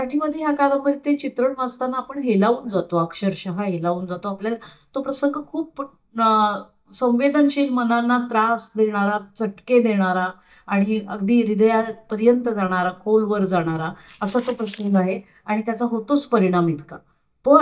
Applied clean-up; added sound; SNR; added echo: neural mask model DeepFilterNet 3.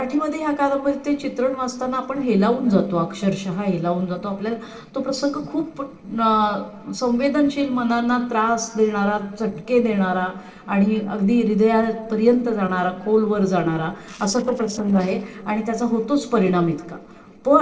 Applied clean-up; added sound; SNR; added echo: neural separator model SepFormer DNS4.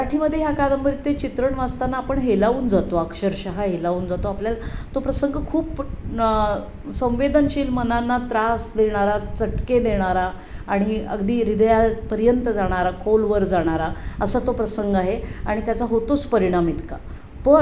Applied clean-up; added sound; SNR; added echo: none; none; none; none.